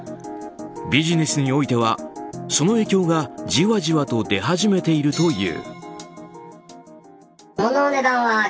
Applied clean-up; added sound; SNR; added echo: none; none; none; none.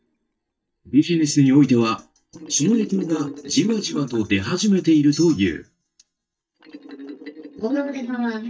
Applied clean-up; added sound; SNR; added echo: neural mask model DeepFilterNet 3.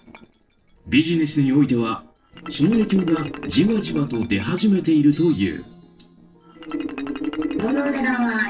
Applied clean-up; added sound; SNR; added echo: neural separator model SepFormer DNS4.